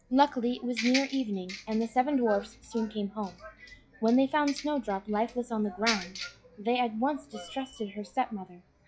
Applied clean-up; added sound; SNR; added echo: classical method log-MMSE.